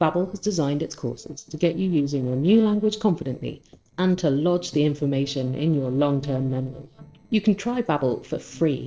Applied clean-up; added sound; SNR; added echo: neural separator model SepFormer DNS4.